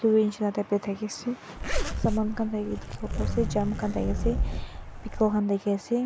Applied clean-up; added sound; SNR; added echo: none; Zipper (clothing); 2 dB; none.